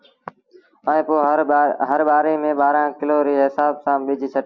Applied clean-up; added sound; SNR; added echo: none; none; none; none.